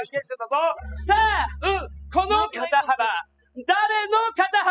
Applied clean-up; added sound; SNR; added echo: classical method spectral subtraction.